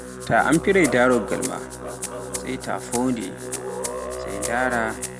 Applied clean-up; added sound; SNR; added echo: none; Rattle (instrument) + Musical instrument; 6 dB; none.